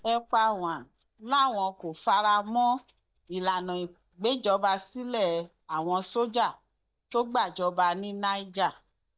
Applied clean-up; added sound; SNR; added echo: neural mask model DeepFilterNet 3.